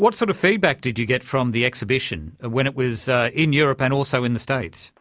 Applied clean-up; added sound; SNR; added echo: none; none; none; none.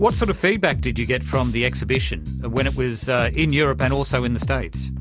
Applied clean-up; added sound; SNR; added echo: none; Bass guitar; 5 dB; none.